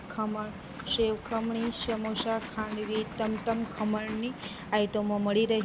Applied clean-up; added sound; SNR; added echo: none; Liquid; 14 dB; none.